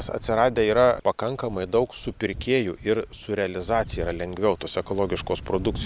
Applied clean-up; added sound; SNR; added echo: none; none; none; none.